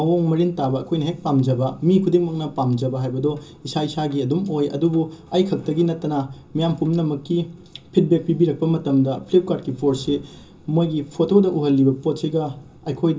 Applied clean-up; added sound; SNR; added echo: none; none; none; reverberation time 0.2 s.